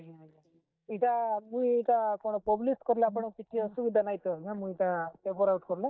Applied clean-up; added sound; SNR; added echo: neural mask model DeepFilterNet 3.